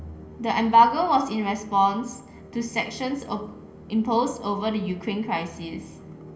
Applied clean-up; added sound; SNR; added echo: none; Musical instrument; 19 dB; reverberation time 0.4 s.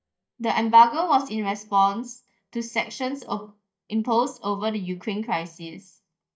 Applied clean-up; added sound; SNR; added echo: neural mask model DeepFilterNet 3.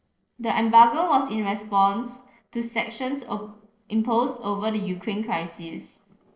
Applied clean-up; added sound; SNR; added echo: neural separator model SepFormer DNS4.